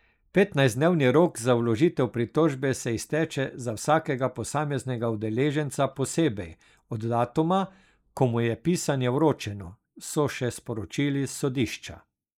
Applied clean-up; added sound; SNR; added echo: neural mask model Resemble Enhance denoiser.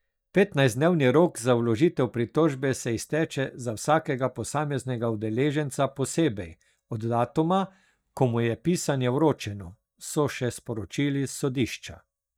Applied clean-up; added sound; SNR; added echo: neural mask model DeepFilterNet 3.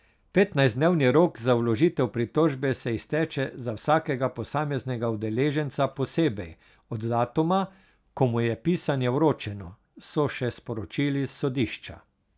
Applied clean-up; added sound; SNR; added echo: none; none; none; none.